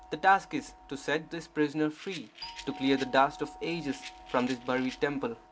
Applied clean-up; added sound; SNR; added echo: none; Rattle + Doorbell; 17 dB; none.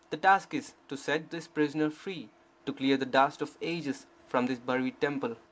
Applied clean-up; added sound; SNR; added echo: none; none; none; none.